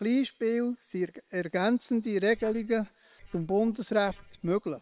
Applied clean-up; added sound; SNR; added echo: neural separator model SepFormer WHAM!.